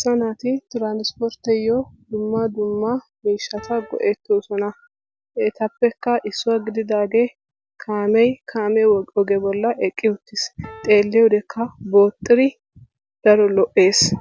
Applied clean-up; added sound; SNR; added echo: none; Piano; 19 dB; none.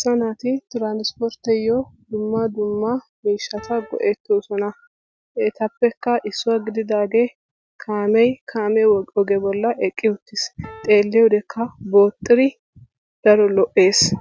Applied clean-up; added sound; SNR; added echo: neural mask model RNNoise.